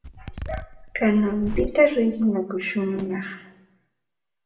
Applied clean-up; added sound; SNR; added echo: none; Zipper (clothing); 10 dB; reverberation time 0.6 s.